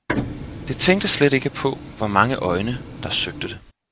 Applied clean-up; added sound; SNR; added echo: none; Printer; 9 dB; none.